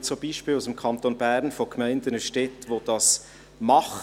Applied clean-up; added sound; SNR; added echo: none; none; none; none.